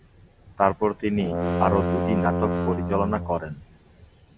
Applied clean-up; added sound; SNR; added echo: none; Brass instrument; 0 dB; none.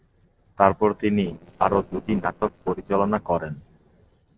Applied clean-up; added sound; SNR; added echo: neural separator model SepFormer DNS4.